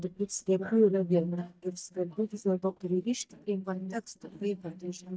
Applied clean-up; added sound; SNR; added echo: neural mask model DeepFilterNet 3.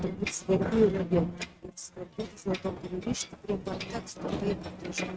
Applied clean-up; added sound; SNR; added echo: neural mask model RNNoise.